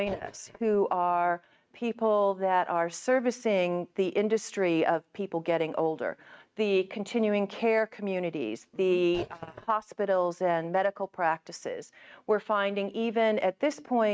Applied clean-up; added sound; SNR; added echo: neural mask model RNNoise.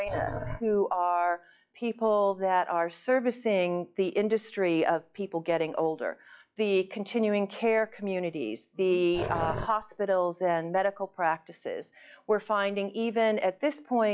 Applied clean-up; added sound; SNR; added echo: classical method log-MMSE.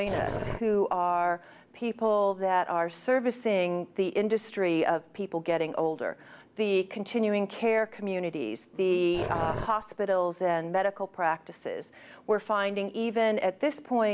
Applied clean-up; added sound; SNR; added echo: none; Growling; 7 dB; none.